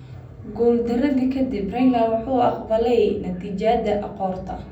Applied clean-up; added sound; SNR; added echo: none; none; none; reverberation time 0.6 s.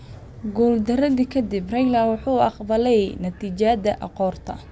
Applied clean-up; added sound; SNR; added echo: none; none; none; none.